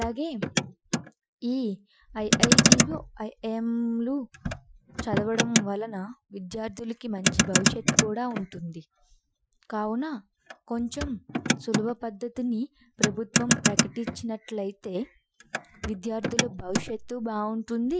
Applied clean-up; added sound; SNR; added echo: classical method Wiener filter.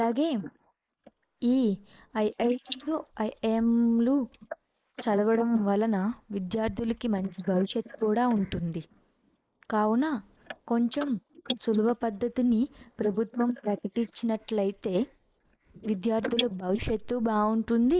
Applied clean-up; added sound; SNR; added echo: neural mask model Resemble Enhance denoiser.